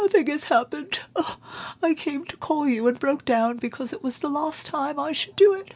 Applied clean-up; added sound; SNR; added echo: none; none; none; none.